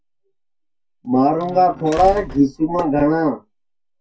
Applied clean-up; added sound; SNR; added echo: none; Slam; 14 dB; reverberation time 0.1 s.